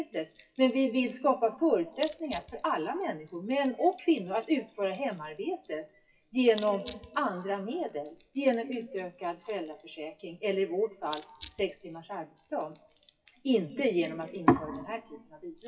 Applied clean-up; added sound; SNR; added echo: classical method WPE with log-MMSE.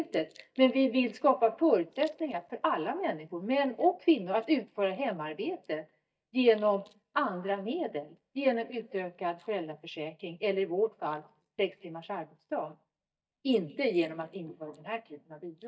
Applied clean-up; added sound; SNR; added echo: neural mask model DeepFilterNet 3.